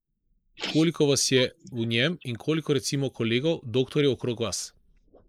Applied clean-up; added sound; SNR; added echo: neural mask model Resemble Enhance denoiser.